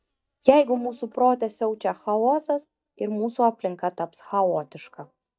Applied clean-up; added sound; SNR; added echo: neural mask model DeepFilterNet 3.